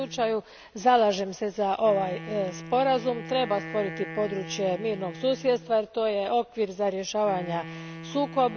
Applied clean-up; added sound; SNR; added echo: none; Wind instrument, woodwind instrument; 14 dB; none.